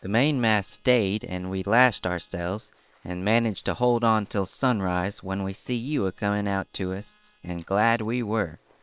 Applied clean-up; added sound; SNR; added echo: neural separator model SepFormer WHAM!.